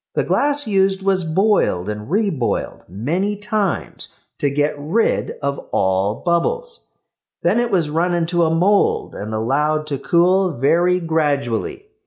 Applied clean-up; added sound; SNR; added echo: none; none; none; none.